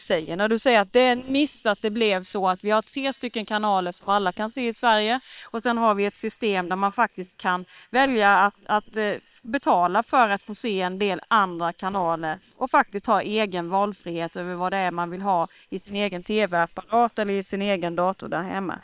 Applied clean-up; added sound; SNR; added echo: neural separator model SepFormer WHAM!.